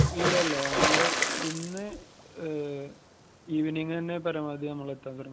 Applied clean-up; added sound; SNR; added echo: none; Water / Splash, splatter; -2 dB; none.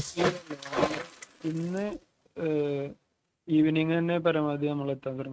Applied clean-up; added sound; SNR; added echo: neural mask model RNNoise.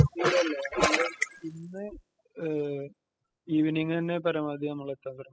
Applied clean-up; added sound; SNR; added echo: classical method spectral subtraction.